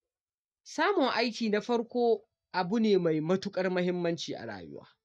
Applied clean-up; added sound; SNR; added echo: neural mask model DeepFilterNet 3.